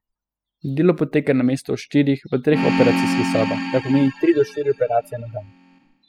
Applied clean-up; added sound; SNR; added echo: classical method spectral subtraction.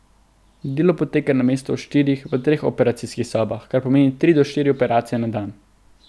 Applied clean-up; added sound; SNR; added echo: none; none; none; none.